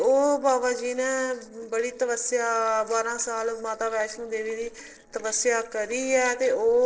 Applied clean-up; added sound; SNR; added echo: neural separator model SepFormer DNS4.